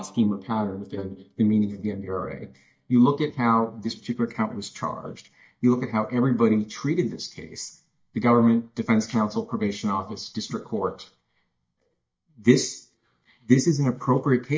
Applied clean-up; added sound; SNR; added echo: neural mask model DeepFilterNet 3.